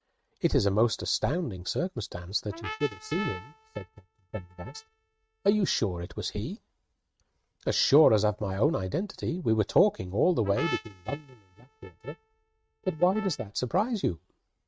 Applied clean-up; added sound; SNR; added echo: neural mask model RNNoise.